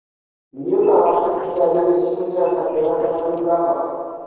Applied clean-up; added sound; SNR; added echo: neural separator model SepFormer DNS4.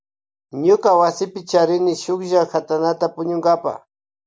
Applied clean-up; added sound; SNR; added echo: none; none; none; none.